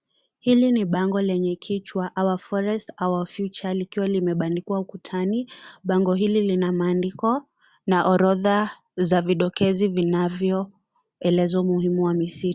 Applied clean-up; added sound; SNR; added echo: none; none; none; none.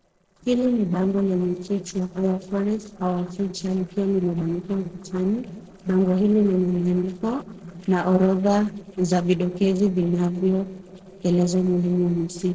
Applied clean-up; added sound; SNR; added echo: neural separator model SepFormer DNS4.